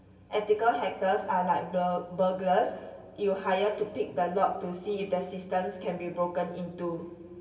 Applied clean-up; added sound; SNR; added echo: none; none; none; reverberation time 1.9 s.